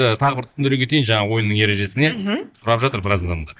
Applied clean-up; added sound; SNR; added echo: neural mask model DeepFilterNet 3.